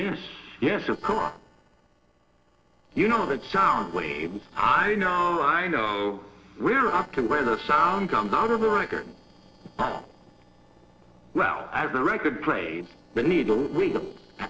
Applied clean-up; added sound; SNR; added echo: neural separator model SepFormer DNS4.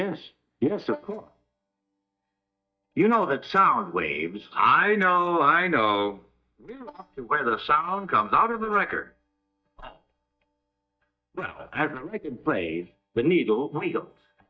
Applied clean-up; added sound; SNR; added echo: neural mask model DeepFilterNet 3.